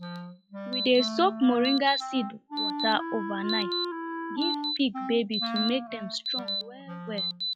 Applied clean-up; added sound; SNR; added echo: classical method log-MMSE.